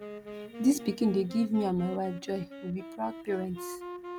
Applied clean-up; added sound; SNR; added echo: none; Wind instrument, woodwind instrument; 11 dB; none.